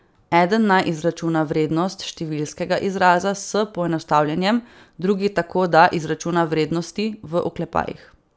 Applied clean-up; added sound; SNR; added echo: none; none; none; none.